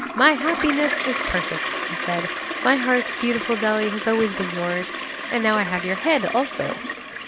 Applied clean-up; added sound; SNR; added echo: none; Toilet flush; 4 dB; none.